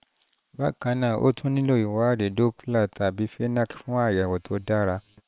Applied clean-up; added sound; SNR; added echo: neural separator model SepFormer WHAM!.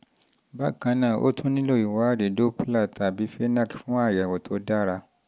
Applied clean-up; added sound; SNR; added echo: none; none; none; none.